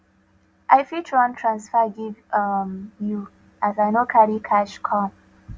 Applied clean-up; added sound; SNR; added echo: none; none; none; none.